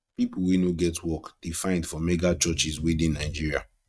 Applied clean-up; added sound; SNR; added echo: neural mask model RNNoise.